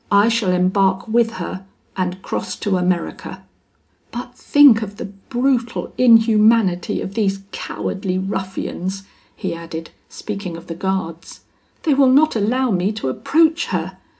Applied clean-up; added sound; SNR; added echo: none; none; none; reverberation time 0.3 s.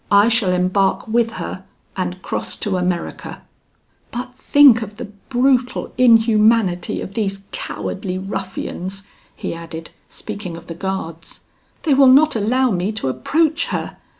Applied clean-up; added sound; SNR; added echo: none; none; none; none.